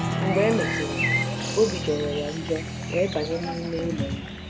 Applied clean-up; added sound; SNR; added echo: none; Applause + Bird; 1 dB; none.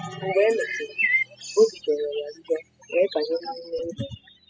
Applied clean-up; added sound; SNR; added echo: classical method spectral subtraction.